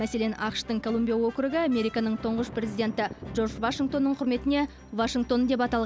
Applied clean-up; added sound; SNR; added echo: none; none; none; none.